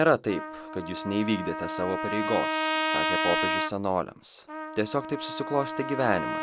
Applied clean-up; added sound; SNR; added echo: none; Trumpet; 2 dB; none.